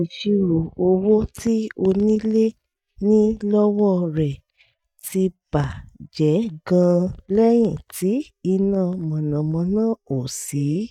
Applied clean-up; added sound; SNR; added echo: neural mask model DeepFilterNet 3.